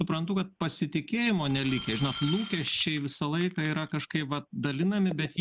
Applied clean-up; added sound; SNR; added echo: none; Glass; -4 dB; none.